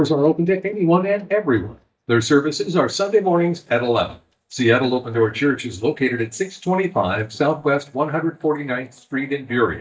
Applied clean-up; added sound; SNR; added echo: neural mask model DeepFilterNet 3.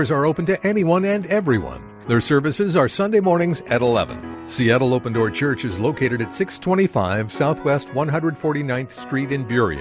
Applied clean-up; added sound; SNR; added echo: none; none; none; none.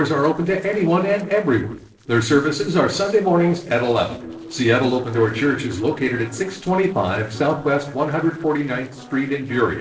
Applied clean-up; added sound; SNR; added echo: neural separator model SepFormer DNS4.